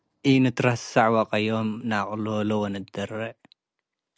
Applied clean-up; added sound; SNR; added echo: none; none; none; none.